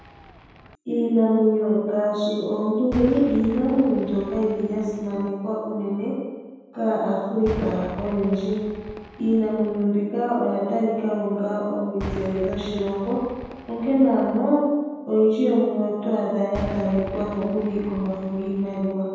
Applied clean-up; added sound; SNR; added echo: none; Cheering / Fireworks; 16 dB; reverberation time 1.1 s.